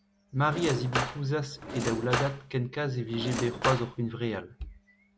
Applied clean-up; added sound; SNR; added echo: none; Cutlery, silverware / Drawer open or close; 4 dB; none.